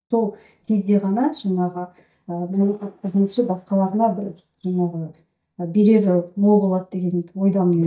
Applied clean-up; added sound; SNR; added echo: neural mask model DeepFilterNet 3.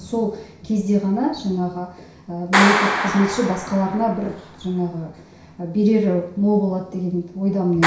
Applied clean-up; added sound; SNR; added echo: none; Clapping; 6 dB; reverberation time 0.6 s.